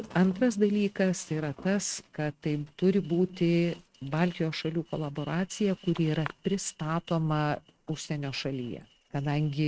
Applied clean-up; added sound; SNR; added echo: neural mask model RNNoise.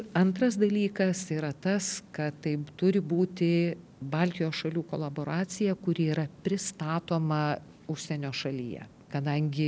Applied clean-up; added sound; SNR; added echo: none; none; none; none.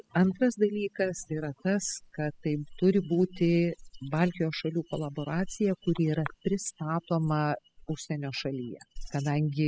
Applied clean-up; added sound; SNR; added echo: classical method spectral subtraction.